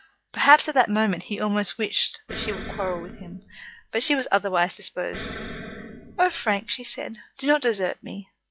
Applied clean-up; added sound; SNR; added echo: classical method log-MMSE.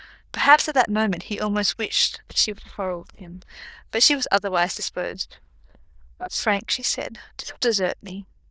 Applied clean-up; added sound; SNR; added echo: neural diffusion model UNIVERSE++.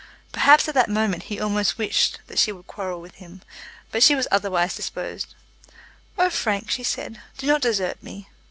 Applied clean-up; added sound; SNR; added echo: none; none; none; none.